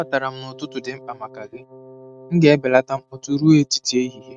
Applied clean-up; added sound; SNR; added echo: neural mask model RNNoise.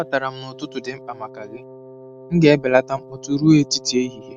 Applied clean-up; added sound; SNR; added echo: none; Wind instrument, woodwind instrument; 19 dB; none.